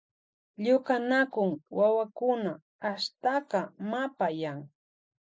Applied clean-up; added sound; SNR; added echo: none; none; none; none.